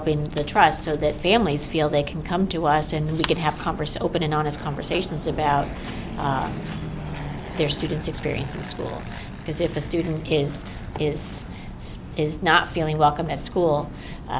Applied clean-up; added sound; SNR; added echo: none; Fixed-wing aircraft, airplane; 15 dB; none.